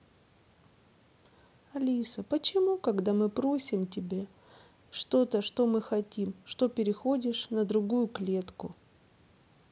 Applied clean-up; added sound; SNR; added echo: none; none; none; none.